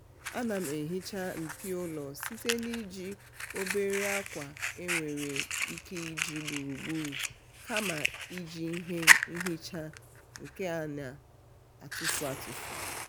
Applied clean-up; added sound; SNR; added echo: none; Fire; -3 dB; none.